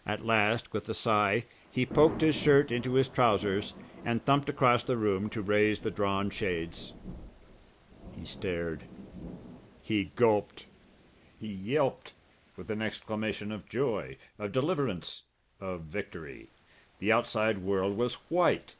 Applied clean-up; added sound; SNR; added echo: none; Thunder / Rain; 18 dB; none.